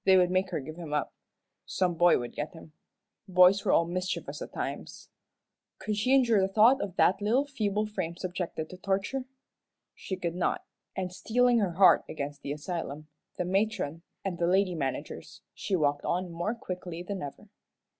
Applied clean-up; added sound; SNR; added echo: none; none; none; none.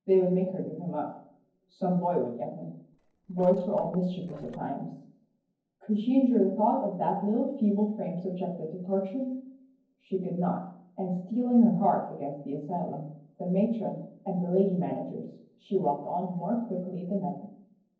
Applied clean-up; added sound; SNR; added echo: neural separator model SepFormer DNS4.